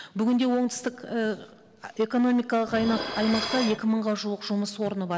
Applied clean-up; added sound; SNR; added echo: none; Dishes, pots, and pans; 11 dB; none.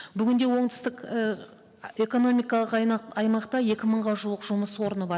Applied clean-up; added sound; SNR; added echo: none; none; none; none.